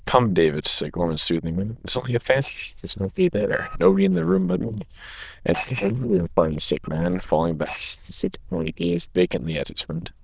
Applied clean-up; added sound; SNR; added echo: neural diffusion model UNIVERSE++.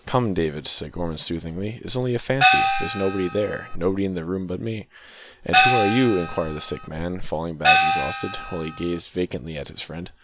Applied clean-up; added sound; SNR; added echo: none; Gong; -4 dB; none.